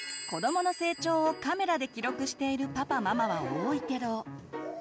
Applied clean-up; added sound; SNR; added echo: none; Door / Bell; 17 dB; none.